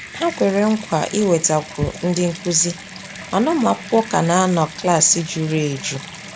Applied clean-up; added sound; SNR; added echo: none; Bathtub (filling or washing) / Water tap, faucet; 15 dB; none.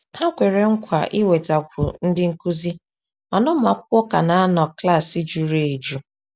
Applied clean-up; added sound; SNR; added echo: none; none; none; none.